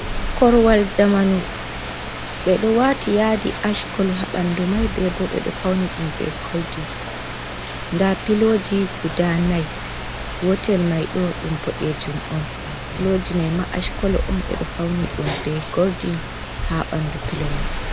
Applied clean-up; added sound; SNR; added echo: none; Rain; 6 dB; none.